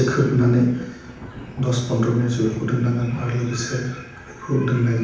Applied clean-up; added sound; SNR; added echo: none; Thunder; 18 dB; reverberation time 0.9 s.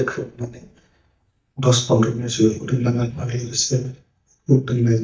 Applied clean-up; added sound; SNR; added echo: neural mask model DeepFilterNet 3.